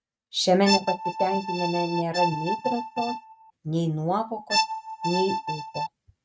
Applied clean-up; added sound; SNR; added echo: neural mask model RNNoise.